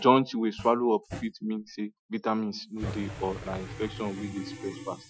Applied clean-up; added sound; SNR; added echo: classical method Wiener filter.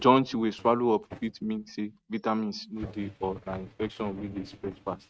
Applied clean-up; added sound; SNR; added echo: neural mask model RNNoise.